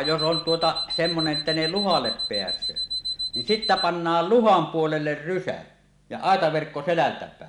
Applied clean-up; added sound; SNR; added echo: none; Alarm; 5 dB; none.